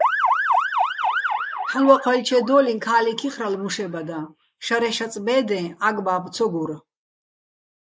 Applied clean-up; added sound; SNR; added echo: neural mask model Resemble Enhance denoiser.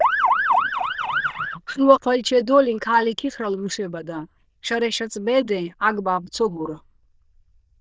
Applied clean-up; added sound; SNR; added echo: neural diffusion model UNIVERSE++.